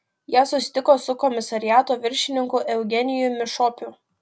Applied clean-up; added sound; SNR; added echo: none; none; none; none.